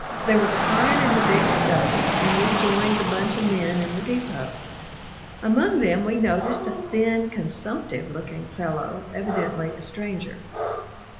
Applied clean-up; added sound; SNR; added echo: none; Rain / Dog; 2 dB; reverberation time 1.0 s.